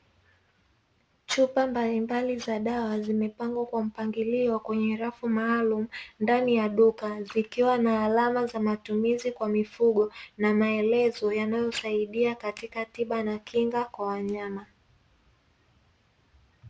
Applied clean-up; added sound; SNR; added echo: none; none; none; none.